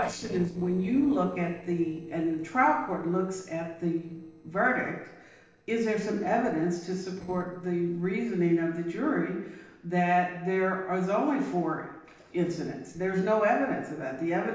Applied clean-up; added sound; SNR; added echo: neural separator model SepFormer DNS4.